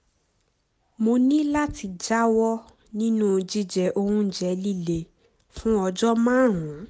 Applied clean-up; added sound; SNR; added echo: none; none; none; none.